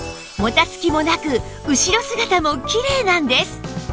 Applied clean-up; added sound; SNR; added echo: none; none; none; none.